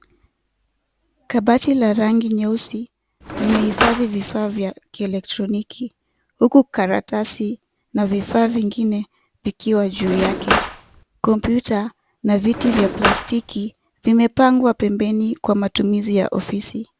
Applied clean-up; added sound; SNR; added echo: none; Cutlery, silverware / Drawer open or close; 2 dB; none.